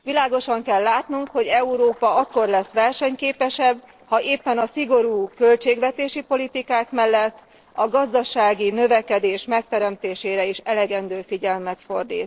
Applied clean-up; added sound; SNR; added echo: neural separator model SepFormer DNS4.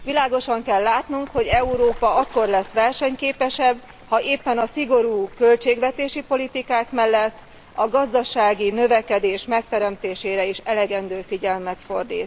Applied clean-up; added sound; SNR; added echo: none; Bird / Fowl; 19 dB; none.